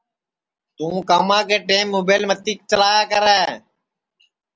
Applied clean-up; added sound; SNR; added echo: none; none; none; none.